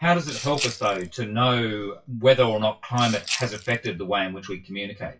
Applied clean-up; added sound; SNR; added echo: classical method WPE with log-MMSE.